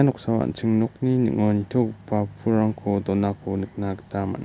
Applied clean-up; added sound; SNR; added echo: none; none; none; none.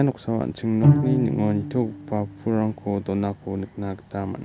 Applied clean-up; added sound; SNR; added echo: none; Bowed string instrument; 0 dB; none.